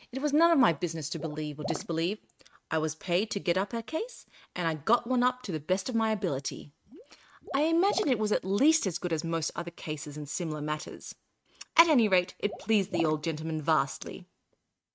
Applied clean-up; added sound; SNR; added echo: neural mask model RNNoise.